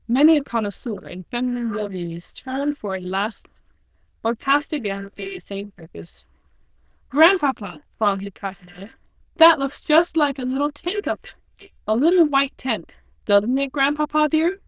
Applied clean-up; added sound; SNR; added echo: neural diffusion model UNIVERSE++.